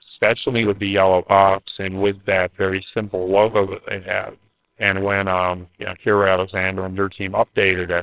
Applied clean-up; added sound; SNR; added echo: neural separator model SepFormer WHAMR!.